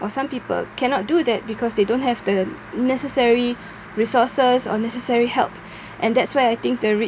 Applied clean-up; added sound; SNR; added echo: none; none; none; none.